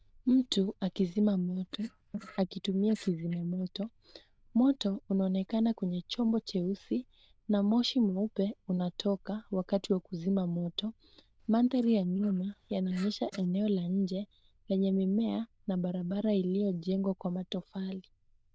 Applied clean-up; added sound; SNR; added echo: neural diffusion model UNIVERSE++.